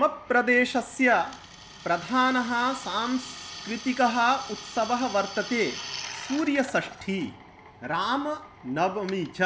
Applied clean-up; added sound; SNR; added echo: none; Drill; 15 dB; none.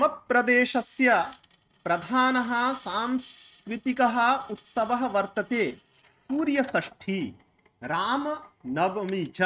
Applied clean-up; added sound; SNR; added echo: neural mask model RNNoise.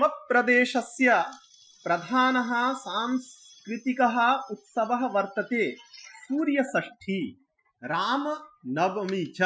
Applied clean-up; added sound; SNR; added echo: classical method Wiener filter.